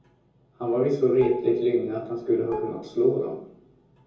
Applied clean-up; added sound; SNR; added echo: none; Dishes, pots, and pans; 13 dB; reverberation time 0.7 s.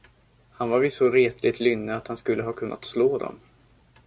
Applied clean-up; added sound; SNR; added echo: none; none; none; none.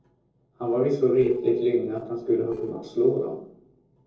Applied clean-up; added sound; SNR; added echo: neural separator model SepFormer DNS4.